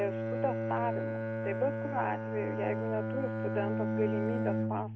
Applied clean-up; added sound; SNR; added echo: none; Bowed string instrument; -2 dB; none.